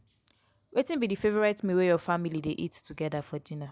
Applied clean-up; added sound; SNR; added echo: none; none; none; none.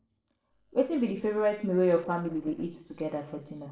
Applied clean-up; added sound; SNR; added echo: neural separator model SepFormer DNS4.